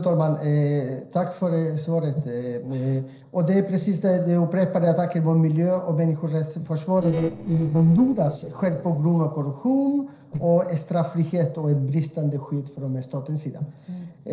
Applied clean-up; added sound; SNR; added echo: neural separator model SepFormer DNS4.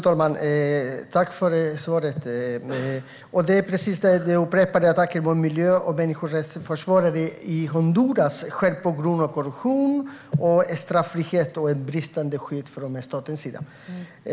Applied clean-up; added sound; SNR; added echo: none; none; none; none.